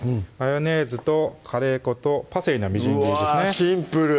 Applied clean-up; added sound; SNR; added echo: none; none; none; none.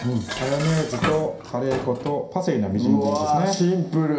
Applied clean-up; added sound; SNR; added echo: none; Dishes, pots, and pans; 11 dB; reverberation time 0.5 s.